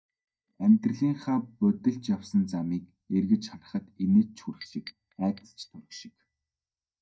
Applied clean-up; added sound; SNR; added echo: neural mask model DeepFilterNet 3.